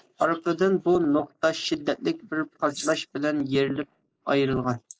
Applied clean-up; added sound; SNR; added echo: neural mask model Resemble Enhance denoiser.